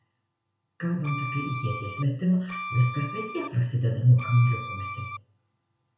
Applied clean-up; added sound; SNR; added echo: none; Bowed string instrument; 8 dB; reverberation time 0.5 s.